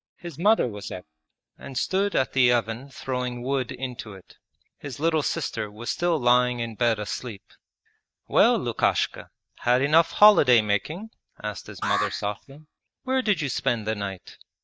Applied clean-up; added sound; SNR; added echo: neural mask model DeepFilterNet 3.